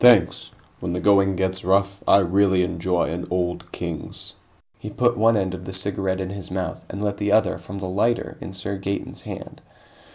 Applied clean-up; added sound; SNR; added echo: none; none; none; none.